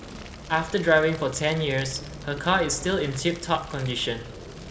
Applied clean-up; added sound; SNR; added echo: none; Fire; 14 dB; reverberation time 2.4 s.